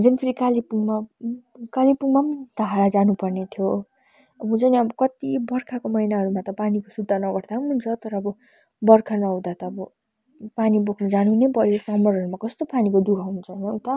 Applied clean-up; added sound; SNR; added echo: none; none; none; none.